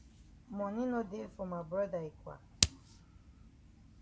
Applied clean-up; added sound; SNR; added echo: none; Hands; 2 dB; none.